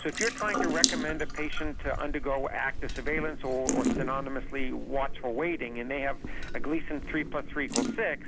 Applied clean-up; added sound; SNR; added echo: none; Drip / Sink (filling or washing) / Water tap, faucet; -1 dB; none.